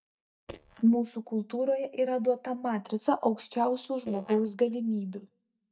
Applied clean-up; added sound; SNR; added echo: neural mask model DeepFilterNet 3.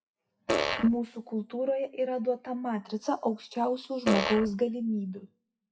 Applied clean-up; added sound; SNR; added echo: classical method WPE with log-MMSE.